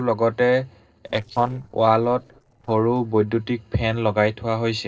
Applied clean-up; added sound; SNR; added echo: neural separator model SepFormer DNS4.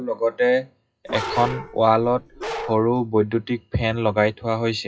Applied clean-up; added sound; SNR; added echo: classical method WPE with log-MMSE.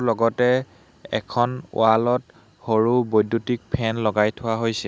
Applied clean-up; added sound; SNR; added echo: none; none; none; none.